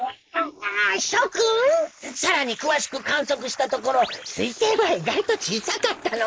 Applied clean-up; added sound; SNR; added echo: neural mask model Resemble Enhance denoiser.